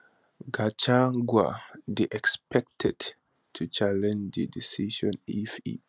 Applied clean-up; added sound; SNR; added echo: none; none; none; none.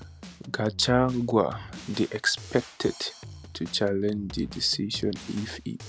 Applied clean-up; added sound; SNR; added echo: none; Drum kit; 15 dB; none.